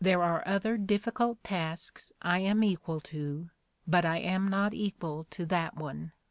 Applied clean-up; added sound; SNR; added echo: none; none; none; none.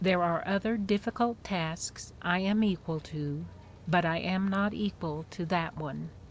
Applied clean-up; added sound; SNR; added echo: none; Rain; 19 dB; none.